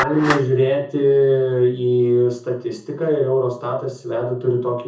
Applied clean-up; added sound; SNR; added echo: none; Clapping; 14 dB; reverberation time 0.5 s.